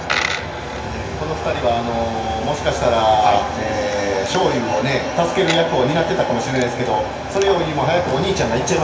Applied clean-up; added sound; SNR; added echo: none; Coin (dropping); 14 dB; reverberation time 0.9 s.